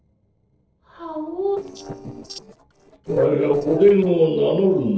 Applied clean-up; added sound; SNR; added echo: neural separator model SepFormer DNS4.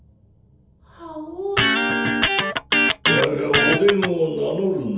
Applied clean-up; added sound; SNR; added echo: none; Electric guitar; -4 dB; reverberation time 0.7 s.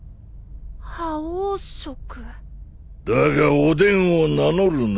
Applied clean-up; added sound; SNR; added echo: none; none; none; none.